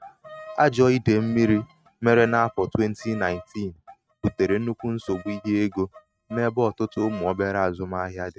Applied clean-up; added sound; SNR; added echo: neural mask model RNNoise.